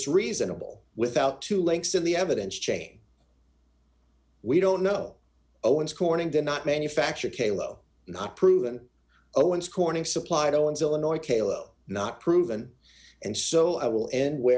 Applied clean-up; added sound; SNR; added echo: none; none; none; none.